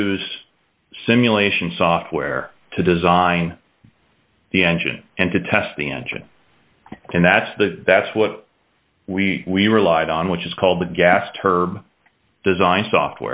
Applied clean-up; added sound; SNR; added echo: none; none; none; none.